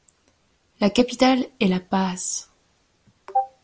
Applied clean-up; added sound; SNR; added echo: none; none; none; none.